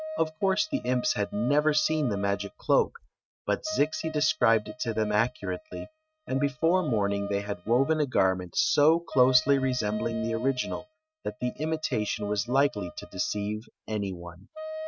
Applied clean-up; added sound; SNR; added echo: neural mask model RNNoise.